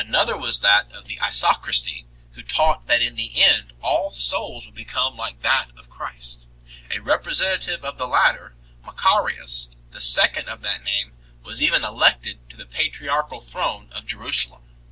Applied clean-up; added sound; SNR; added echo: none; none; none; none.